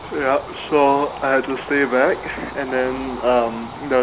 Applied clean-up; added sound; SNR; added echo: none; Train / Bird vocalization, bird call, bird song; 14 dB; none.